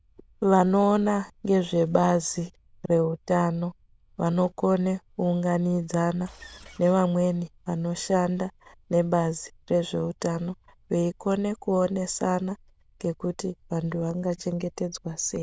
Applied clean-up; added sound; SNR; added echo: neural diffusion model UNIVERSE++.